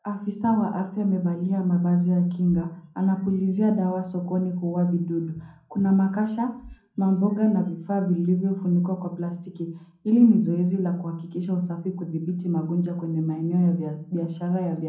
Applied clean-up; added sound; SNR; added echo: none; Bird vocalization, bird call, bird song; 11 dB; reverberation time 0.5 s.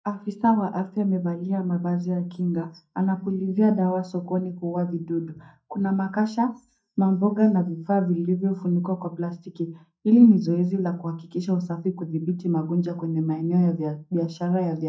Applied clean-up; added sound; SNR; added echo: neural mask model DeepFilterNet 3.